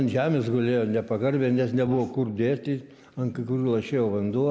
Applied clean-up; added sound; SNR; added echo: neural mask model Resemble Enhance denoiser.